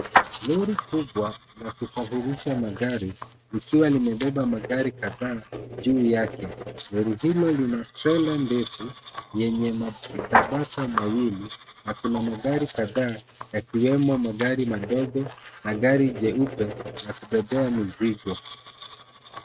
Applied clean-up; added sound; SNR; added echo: neural mask model RNNoise.